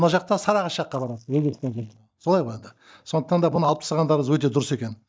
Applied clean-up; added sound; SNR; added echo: neural mask model DeepFilterNet 3.